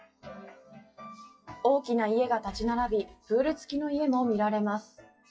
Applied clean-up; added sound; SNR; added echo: classical method WPE with log-MMSE.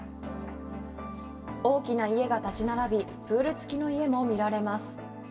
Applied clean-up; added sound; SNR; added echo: none; Train; 18 dB; reverberation time 2.0 s.